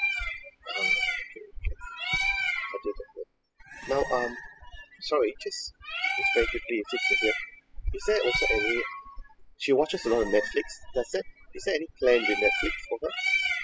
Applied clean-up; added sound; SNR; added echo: classical method spectral subtraction.